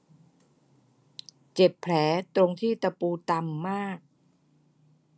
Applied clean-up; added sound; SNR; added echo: none; none; none; none.